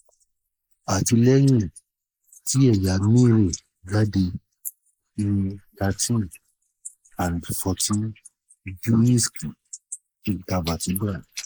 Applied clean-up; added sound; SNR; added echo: neural mask model Resemble Enhance denoiser.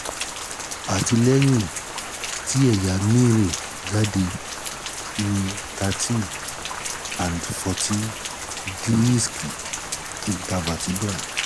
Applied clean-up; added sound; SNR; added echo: none; Rain; 7 dB; none.